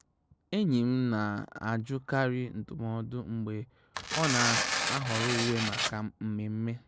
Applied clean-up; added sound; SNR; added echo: none; Tearing; -1 dB; none.